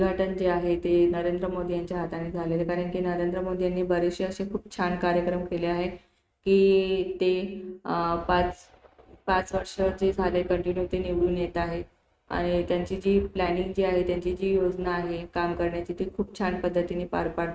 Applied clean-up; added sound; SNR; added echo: neural mask model RNNoise.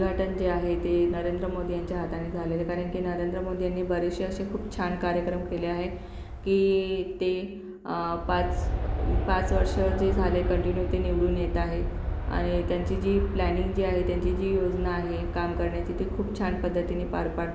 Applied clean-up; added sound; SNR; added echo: none; Aircraft; 3 dB; none.